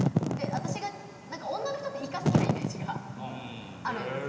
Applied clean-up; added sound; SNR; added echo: none; Wind / Fire; -4 dB; reverberation time 2.9 s.